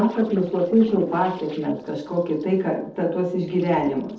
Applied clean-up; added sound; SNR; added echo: neural separator model SepFormer DNS4.